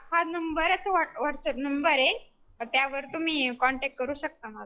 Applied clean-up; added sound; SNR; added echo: classical method log-MMSE.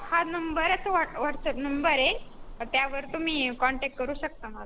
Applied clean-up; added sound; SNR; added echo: none; Bird vocalization, bird call, bird song; 11 dB; none.